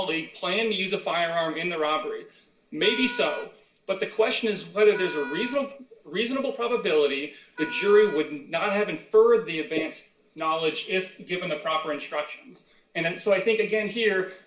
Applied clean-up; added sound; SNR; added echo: none; Wind instrument, woodwind instrument; 13 dB; reverberation time 0.1 s.